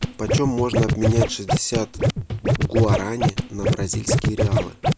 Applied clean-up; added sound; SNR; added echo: none; Scratching (performance technique); -4 dB; none.